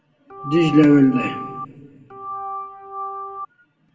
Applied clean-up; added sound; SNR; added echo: none; Organ; 10 dB; reverberation time 1.3 s.